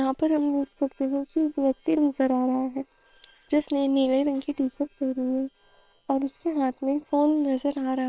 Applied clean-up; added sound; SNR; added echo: neural separator model SepFormer WHAM!.